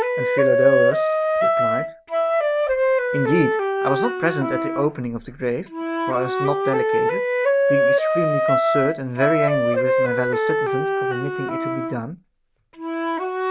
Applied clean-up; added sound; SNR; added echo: none; Wind instrument, woodwind instrument; -5 dB; none.